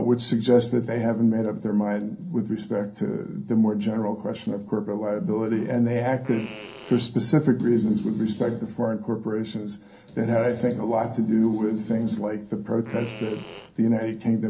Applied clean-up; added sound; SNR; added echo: none; Fart; 19 dB; reverberation time 0.3 s.